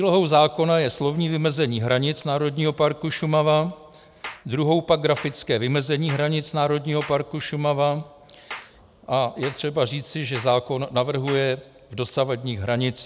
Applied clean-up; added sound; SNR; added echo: none; Clapping; 19 dB; none.